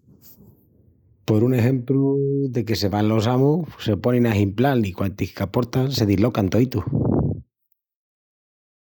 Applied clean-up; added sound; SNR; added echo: neural mask model Resemble Enhance denoiser.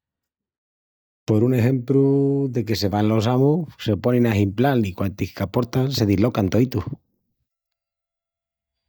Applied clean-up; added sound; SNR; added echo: neural mask model DeepFilterNet 3.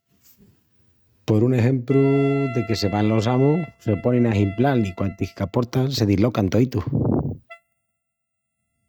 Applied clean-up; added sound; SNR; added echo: neural mask model RNNoise.